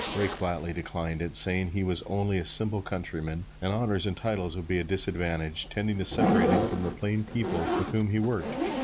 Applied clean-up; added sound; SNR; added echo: none; Zipper (clothing); 4 dB; none.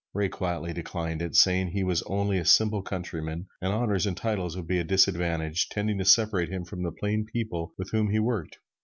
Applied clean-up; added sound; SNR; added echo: none; none; none; none.